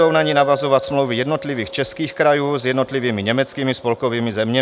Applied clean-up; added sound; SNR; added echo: none; Glass; 14 dB; none.